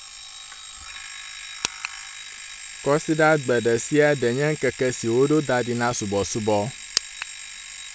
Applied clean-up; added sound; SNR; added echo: none; Alarm; 14 dB; none.